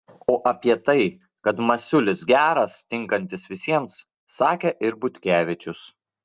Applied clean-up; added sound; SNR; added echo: none; none; none; none.